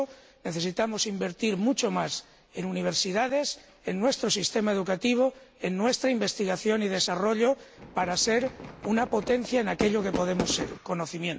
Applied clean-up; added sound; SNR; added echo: none; Fireworks; 8 dB; none.